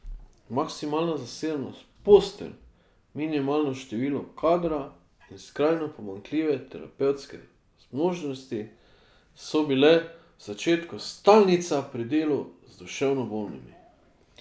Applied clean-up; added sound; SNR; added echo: none; none; none; none.